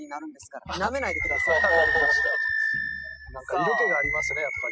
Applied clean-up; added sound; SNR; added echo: classical method spectral subtraction.